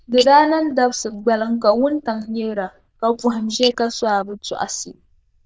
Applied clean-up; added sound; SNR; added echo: neural diffusion model UNIVERSE++.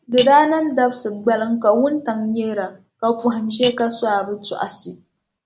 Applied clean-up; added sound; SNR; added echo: none; Cutlery, silverware; 11 dB; none.